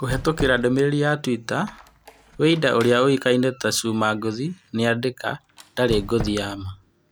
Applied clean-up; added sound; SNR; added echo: none; Squeak; 15 dB; none.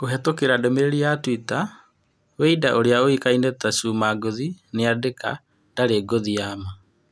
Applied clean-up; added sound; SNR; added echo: none; none; none; none.